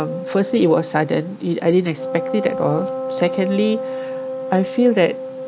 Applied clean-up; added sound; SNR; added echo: none; Wind instrument, woodwind instrument; 7 dB; none.